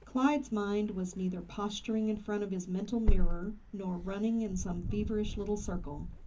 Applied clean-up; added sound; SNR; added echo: none; Wind; 1 dB; reverberation time 0.3 s.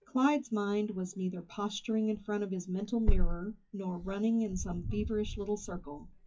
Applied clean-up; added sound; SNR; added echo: classical method WPE with log-MMSE.